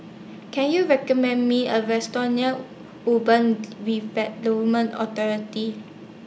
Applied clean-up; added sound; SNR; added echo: none; none; none; none.